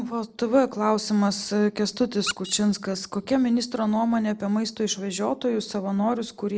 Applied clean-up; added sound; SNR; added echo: neural mask model Resemble Enhance denoiser.